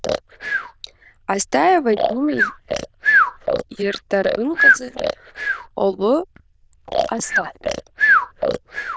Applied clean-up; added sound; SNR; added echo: neural diffusion model UNIVERSE++.